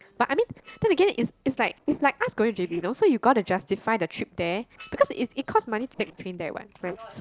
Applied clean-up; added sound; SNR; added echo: neural separator model SepFormer DNS4.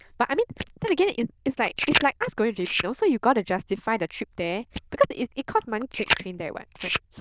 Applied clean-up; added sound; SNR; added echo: neural diffusion model UNIVERSE++.